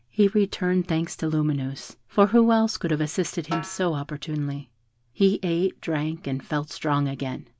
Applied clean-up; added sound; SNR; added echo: none; Snare drum; 15 dB; none.